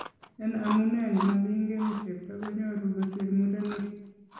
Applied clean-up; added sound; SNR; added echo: none; Chewing, mastication; 14 dB; reverberation time 0.9 s.